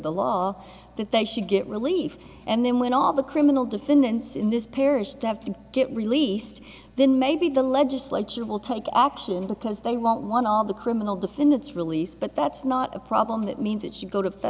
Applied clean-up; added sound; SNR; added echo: none; none; none; none.